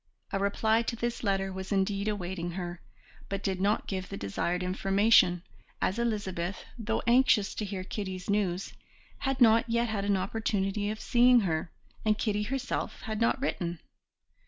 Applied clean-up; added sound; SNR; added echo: none; none; none; none.